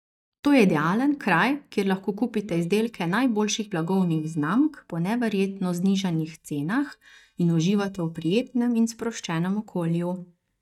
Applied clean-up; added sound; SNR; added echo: neural mask model DeepFilterNet 3.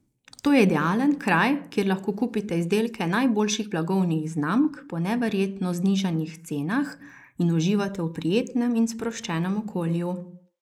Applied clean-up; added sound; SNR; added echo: neural mask model Resemble Enhance denoiser.